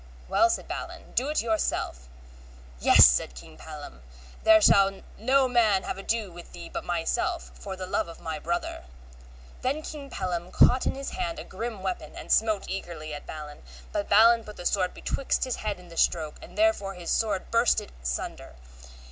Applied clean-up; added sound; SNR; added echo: none; none; none; none.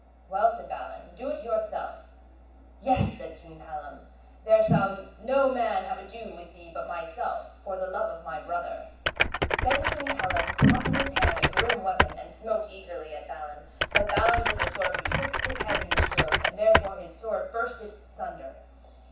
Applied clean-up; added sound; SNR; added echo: none; Typing; -2 dB; reverberation time 0.7 s.